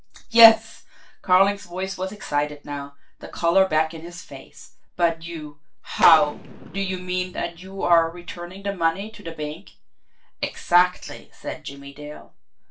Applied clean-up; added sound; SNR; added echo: neural separator model SepFormer DNS4.